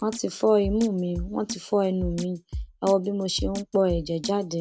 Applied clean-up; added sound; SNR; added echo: none; Drum kit; 11 dB; none.